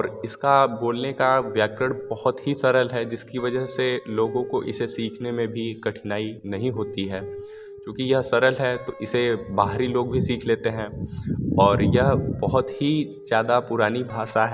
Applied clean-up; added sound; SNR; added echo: none; Guitar; 17 dB; none.